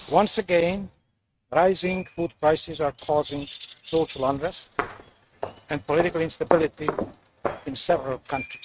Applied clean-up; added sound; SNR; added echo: neural mask model RNNoise.